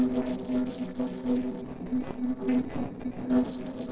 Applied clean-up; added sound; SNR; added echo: neural separator model SepFormer DNS4.